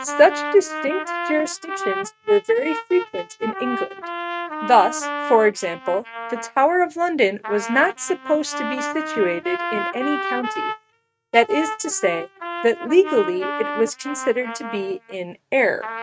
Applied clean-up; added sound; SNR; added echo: neural mask model RNNoise.